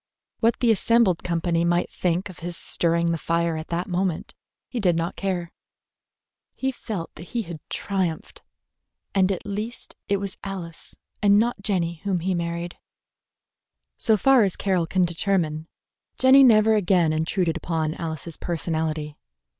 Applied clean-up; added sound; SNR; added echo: none; none; none; none.